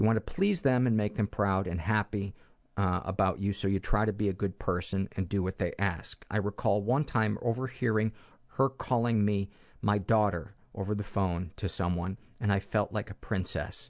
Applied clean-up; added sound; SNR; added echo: none; none; none; none.